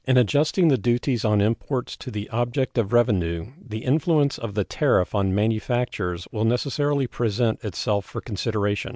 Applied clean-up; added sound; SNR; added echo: none; none; none; none.